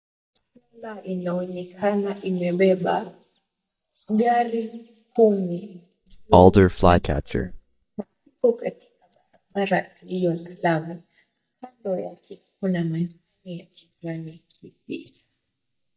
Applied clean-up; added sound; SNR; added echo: neural mask model DeepFilterNet 3.